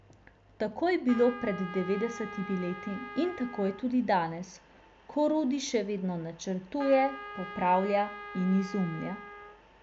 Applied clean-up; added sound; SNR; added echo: none; Trumpet; 13 dB; none.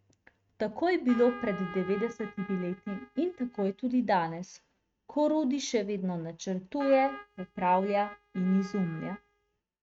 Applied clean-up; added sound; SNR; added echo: neural mask model RNNoise.